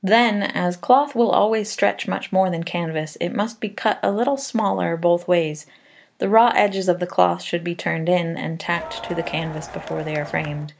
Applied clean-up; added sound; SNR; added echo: none; Crowd; 14 dB; none.